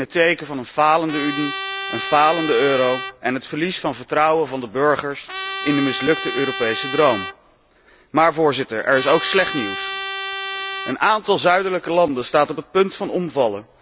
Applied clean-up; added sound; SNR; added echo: none; Trumpet; 8 dB; none.